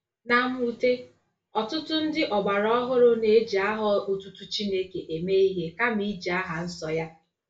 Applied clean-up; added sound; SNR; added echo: none; none; none; reverberation time 0.3 s.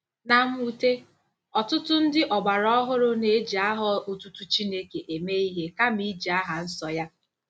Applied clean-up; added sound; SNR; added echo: none; none; none; none.